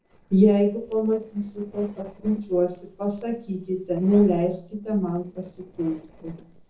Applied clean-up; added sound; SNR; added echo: neural separator model SepFormer DNS4.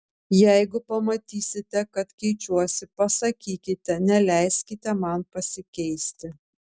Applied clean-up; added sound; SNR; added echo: none; none; none; none.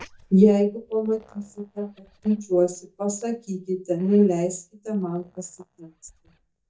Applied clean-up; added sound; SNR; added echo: neural mask model DeepFilterNet 3.